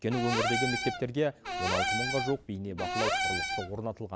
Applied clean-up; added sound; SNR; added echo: none; Cupboard open or close / Door; 0 dB; none.